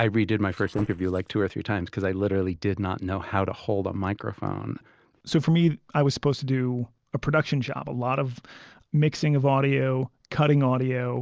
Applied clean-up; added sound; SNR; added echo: neural separator model SepFormer DNS4.